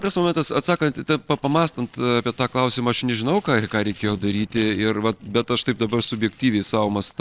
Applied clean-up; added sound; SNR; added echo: neural separator model SepFormer DNS4.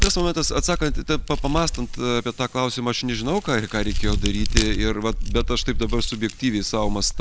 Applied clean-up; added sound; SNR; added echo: none; Crack + Dog; 1 dB; none.